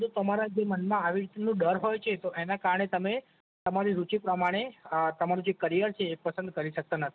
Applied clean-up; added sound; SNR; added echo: none; none; none; none.